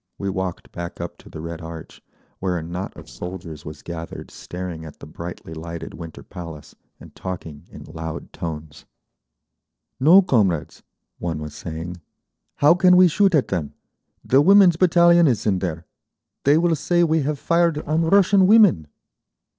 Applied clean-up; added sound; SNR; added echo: neural separator model SepFormer DNS4.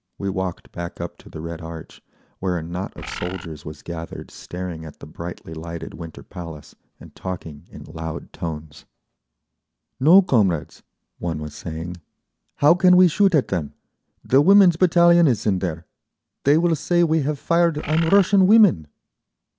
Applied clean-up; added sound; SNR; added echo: none; Bird; 10 dB; none.